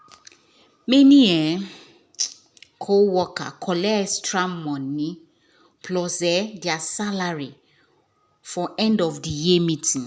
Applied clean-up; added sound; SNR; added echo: none; none; none; none.